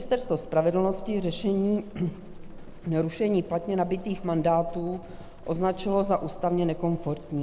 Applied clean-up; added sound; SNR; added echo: none; Livestock, farm animals, working animals; 13 dB; none.